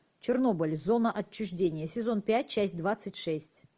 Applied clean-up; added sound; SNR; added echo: none; none; none; none.